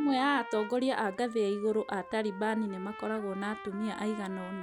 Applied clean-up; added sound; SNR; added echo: none; Trumpet; 14 dB; none.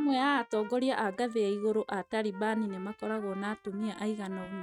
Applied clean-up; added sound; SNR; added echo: neural mask model RNNoise.